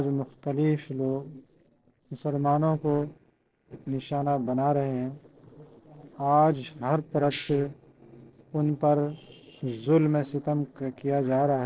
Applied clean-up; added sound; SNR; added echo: neural separator model SepFormer DNS4.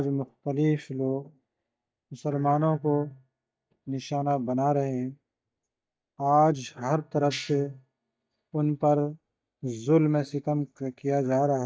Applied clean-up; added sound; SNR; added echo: neural mask model DeepFilterNet 3.